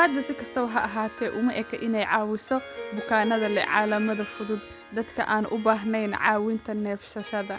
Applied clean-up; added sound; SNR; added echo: none; Harp; 14 dB; none.